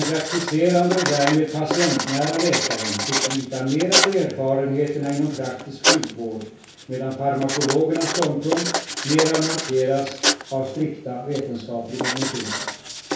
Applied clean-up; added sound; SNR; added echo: none; Writing; 3 dB; reverberation time 0.6 s.